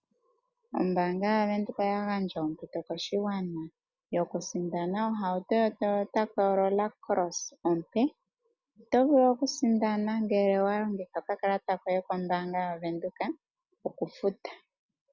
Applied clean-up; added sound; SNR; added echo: none; none; none; none.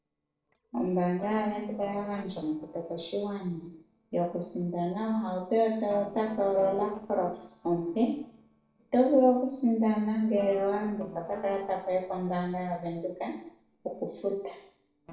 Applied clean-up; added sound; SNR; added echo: neural separator model SepFormer DNS4.